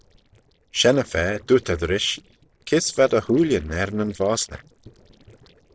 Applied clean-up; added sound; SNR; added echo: neural separator model SepFormer DNS4.